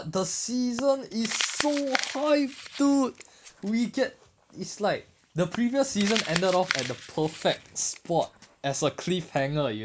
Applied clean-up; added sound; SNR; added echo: none; Crumpling, crinkling; 10 dB; none.